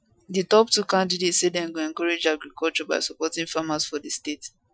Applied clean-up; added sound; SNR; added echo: classical method Wiener filter.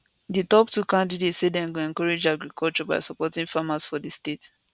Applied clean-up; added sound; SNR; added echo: none; none; none; none.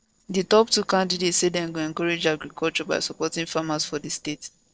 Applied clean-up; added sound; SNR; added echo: neural separator model SepFormer DNS4.